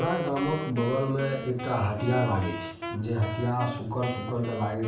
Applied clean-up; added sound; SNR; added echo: none; Wind instrument, woodwind instrument; 9 dB; reverberation time 0.4 s.